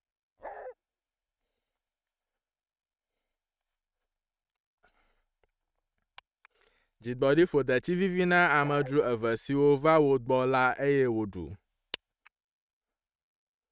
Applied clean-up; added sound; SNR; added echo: neural mask model RNNoise.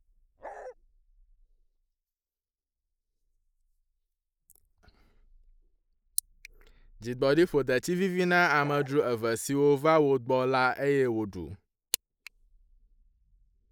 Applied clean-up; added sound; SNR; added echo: neural mask model Resemble Enhance denoiser.